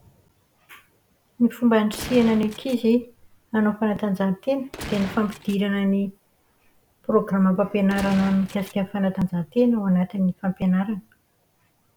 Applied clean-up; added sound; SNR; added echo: none; Gunshot, gunfire; 13 dB; none.